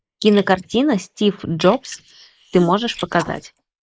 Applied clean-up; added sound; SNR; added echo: neural mask model Resemble Enhance denoiser.